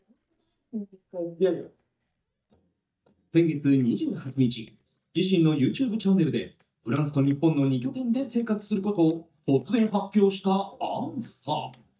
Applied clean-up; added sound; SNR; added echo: neural mask model DeepFilterNet 3.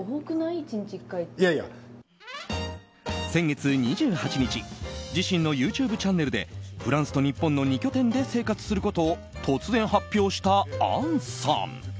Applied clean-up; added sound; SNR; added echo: none; none; none; none.